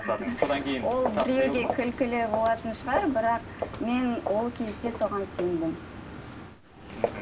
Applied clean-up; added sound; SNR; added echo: none; Walk, footsteps; 7 dB; reverberation time 0.2 s.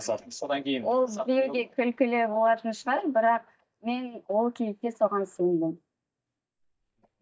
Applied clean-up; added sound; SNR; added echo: neural mask model DeepFilterNet 3.